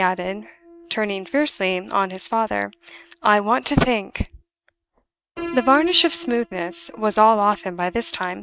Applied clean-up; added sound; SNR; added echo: neural mask model RNNoise.